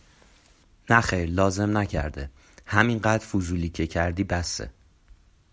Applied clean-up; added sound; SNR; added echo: none; none; none; none.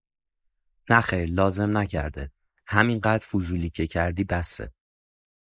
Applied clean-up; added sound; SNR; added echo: neural mask model Resemble Enhance denoiser.